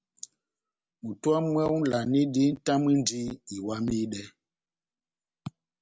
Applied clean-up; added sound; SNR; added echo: none; none; none; none.